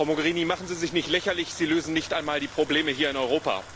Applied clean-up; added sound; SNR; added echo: none; Bathtub (filling or washing) / Water tap, faucet; 18 dB; none.